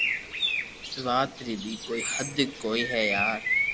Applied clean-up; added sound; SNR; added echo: none; Bird; 0 dB; none.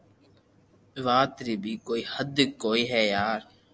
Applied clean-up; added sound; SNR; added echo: none; none; none; none.